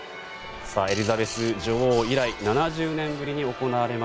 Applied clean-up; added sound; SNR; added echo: none; Bird; 15 dB; none.